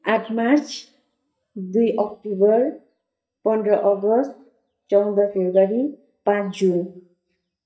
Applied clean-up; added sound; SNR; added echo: neural mask model DeepFilterNet 3.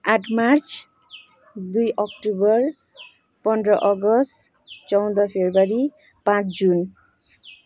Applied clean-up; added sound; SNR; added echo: none; none; none; none.